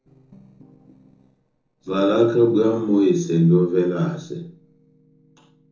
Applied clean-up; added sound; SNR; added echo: neural separator model SepFormer DNS4.